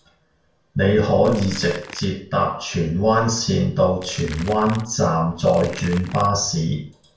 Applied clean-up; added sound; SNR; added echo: none; Crackle; 17 dB; reverberation time 0.4 s.